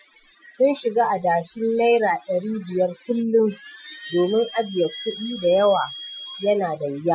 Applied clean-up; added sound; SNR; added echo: classical method Wiener filter.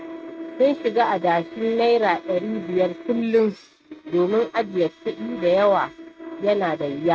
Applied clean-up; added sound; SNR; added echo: neural mask model RNNoise.